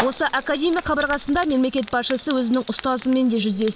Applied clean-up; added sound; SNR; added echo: none; Frying (food); 13 dB; none.